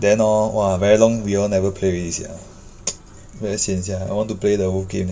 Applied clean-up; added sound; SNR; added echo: none; none; none; reverberation time 0.8 s.